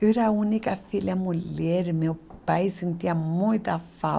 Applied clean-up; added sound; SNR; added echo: none; none; none; none.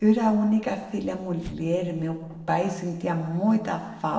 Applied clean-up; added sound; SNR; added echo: neural separator model SepFormer DNS4.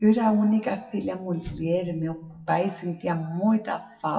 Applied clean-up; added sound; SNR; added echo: classical method WPE with log-MMSE.